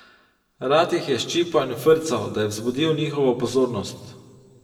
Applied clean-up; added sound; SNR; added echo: none; none; none; reverberation time 1.5 s.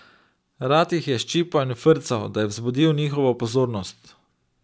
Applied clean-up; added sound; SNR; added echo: none; none; none; none.